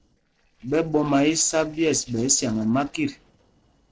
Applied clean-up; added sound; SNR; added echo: neural separator model SepFormer DNS4.